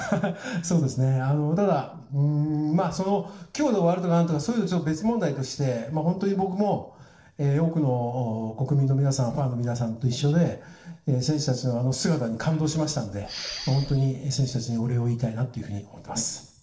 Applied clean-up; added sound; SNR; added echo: neural separator model SepFormer DNS4.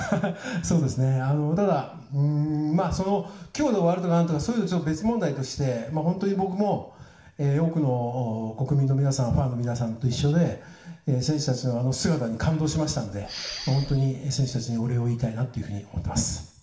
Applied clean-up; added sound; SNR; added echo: none; Respiratory sounds; 13 dB; reverberation time 0.6 s.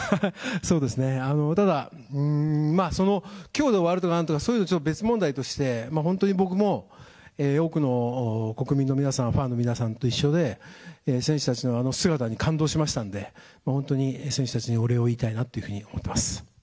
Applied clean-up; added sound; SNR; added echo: none; none; none; none.